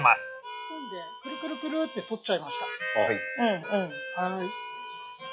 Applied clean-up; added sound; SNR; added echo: classical method log-MMSE.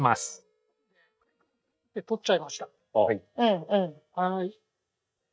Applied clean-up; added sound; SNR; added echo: neural mask model DeepFilterNet 3.